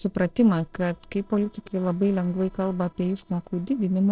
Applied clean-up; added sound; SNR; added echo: neural separator model SepFormer DNS4.